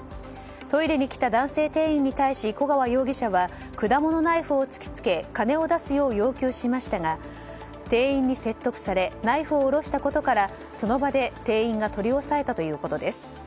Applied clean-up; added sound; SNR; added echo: none; none; none; none.